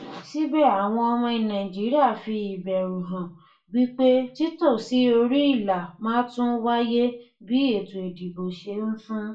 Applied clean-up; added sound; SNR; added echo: none; none; none; reverberation time 0.3 s.